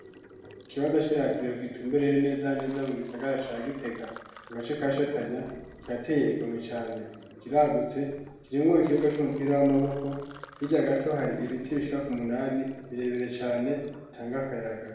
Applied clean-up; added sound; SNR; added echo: none; Sink (filling or washing); 20 dB; reverberation time 0.8 s.